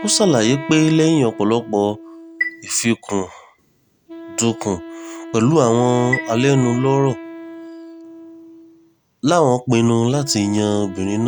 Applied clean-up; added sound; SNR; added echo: none; Chime + Wind instrument, woodwind instrument; 14 dB; none.